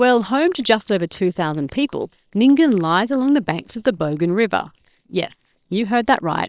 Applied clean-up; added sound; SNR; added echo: neural separator model SepFormer WHAM!.